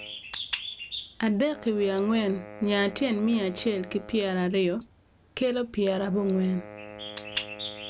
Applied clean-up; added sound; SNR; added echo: none; Bird + Wind instrument, woodwind instrument; 14 dB; none.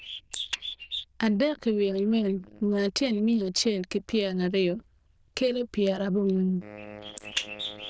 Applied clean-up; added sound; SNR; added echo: neural diffusion model UNIVERSE++.